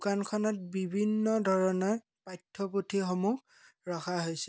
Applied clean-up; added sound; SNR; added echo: none; none; none; none.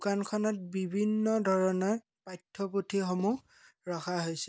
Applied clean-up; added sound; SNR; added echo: neural mask model Resemble Enhance denoiser.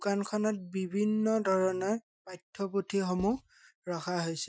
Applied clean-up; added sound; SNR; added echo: classical method Wiener filter.